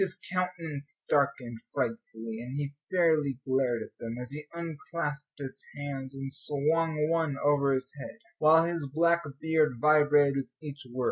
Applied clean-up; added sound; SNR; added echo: none; none; none; none.